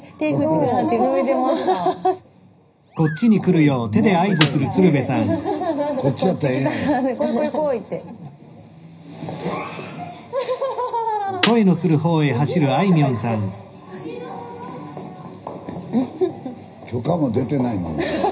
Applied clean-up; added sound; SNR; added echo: none; Snare drum; 5 dB; reverberation time 0.4 s.